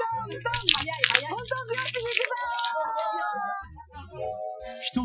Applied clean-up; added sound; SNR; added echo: classical method Wiener filter.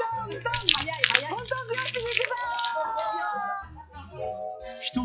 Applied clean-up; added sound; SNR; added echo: classical method log-MMSE.